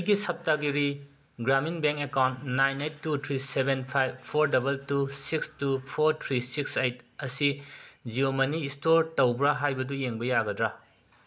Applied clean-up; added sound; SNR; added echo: none; none; none; none.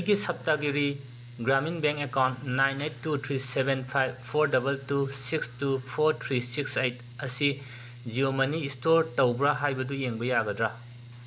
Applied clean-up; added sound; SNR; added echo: none; Mechanical fan; 16 dB; none.